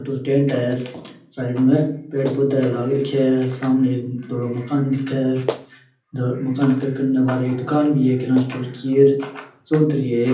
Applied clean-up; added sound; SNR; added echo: none; Clapping; 19 dB; reverberation time 0.6 s.